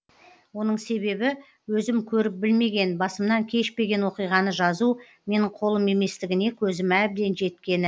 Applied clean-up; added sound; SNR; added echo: none; none; none; none.